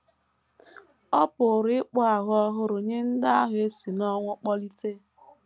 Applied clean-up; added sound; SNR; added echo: none; none; none; none.